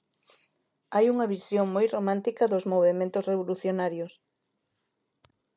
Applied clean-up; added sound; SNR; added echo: none; none; none; none.